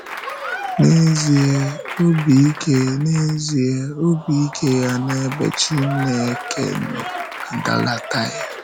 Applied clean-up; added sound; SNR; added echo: none; Applause / Crowd; 12 dB; none.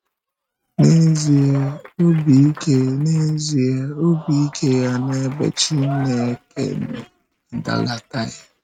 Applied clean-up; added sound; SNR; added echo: neural mask model RNNoise.